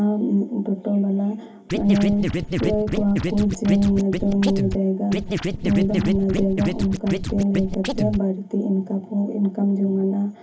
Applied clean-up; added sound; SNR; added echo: none; Scratching (performance technique); 4 dB; reverberation time 0.3 s.